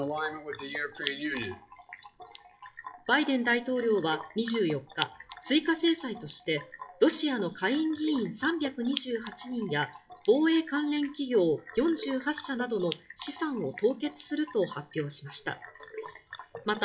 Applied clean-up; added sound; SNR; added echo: classical method WPE with log-MMSE.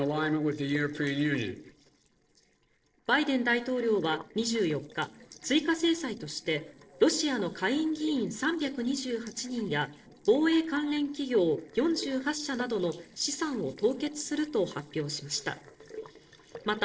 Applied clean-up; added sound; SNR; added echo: neural separator model SepFormer DNS4.